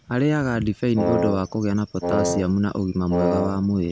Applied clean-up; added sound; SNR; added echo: none; Wind instrument, woodwind instrument; 3 dB; none.